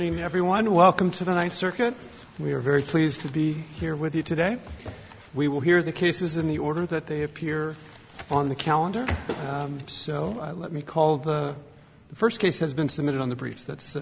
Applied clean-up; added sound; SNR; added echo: none; none; none; none.